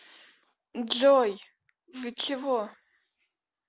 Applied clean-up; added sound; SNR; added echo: none; none; none; none.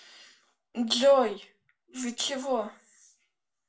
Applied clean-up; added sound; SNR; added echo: none; none; none; reverberation time 0.2 s.